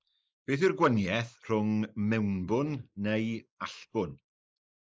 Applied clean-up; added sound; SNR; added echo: neural mask model Resemble Enhance denoiser.